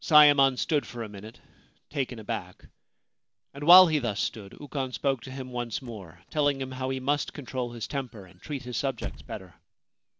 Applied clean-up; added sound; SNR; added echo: none; Squeak / Slam / Wood; 15 dB; none.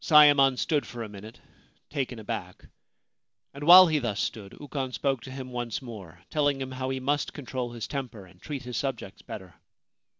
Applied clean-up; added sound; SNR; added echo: none; none; none; none.